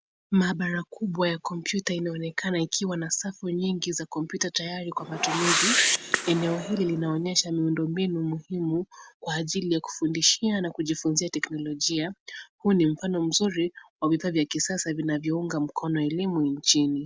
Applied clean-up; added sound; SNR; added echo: none; Whoosh, swoosh, swish; 2 dB; none.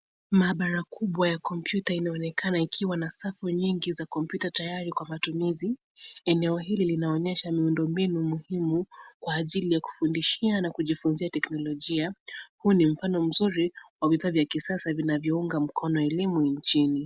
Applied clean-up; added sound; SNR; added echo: none; none; none; none.